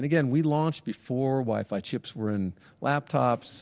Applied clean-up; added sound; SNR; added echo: none; none; none; none.